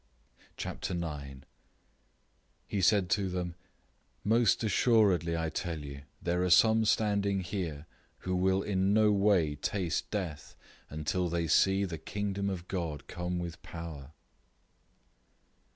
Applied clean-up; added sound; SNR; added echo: none; none; none; none.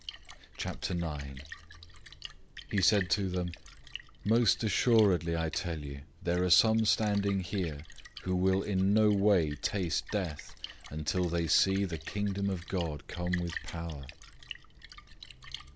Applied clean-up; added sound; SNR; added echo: none; Splash, splatter; 15 dB; none.